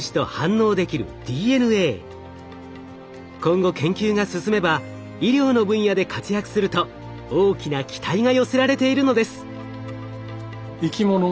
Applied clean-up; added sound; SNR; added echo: none; none; none; none.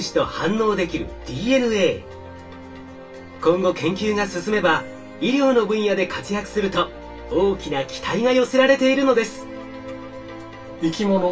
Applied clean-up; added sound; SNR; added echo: none; none; none; reverberation time 0.2 s.